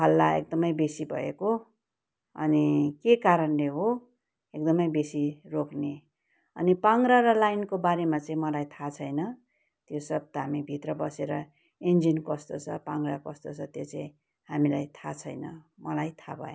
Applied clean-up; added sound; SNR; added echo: none; none; none; none.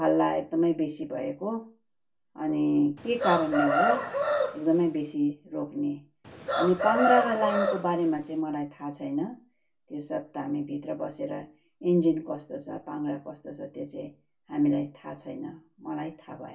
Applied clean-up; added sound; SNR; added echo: none; Chicken, rooster; -1 dB; reverberation time 0.2 s.